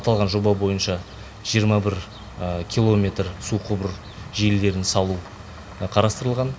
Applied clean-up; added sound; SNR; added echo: none; none; none; reverberation time 1.6 s.